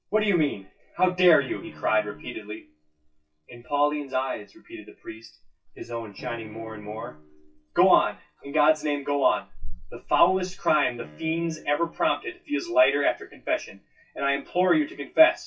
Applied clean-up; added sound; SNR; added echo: classical method WPE with log-MMSE.